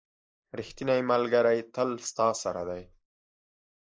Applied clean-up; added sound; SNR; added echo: neural mask model Resemble Enhance denoiser.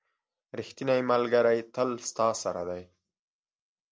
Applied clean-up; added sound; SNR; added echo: none; none; none; none.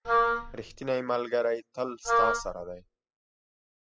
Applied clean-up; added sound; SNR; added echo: classical method spectral subtraction.